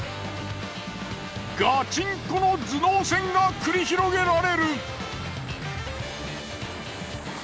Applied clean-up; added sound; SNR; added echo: none; none; none; none.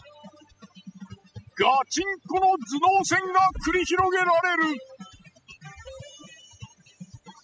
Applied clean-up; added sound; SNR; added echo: classical method spectral subtraction.